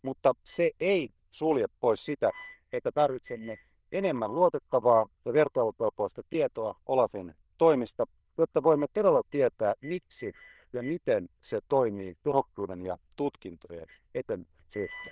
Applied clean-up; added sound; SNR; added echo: neural diffusion model UNIVERSE++.